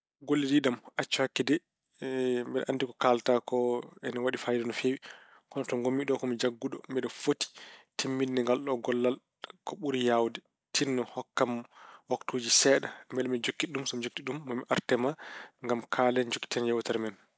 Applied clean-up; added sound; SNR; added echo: none; none; none; none.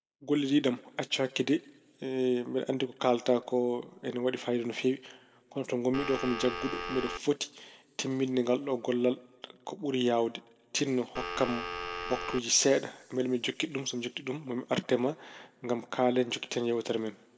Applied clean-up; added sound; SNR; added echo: none; Telephone; 6 dB; reverberation time 1.2 s.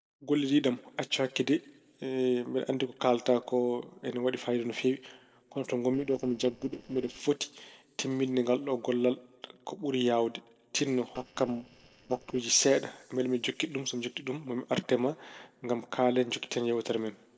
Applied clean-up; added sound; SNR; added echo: neural separator model SepFormer DNS4.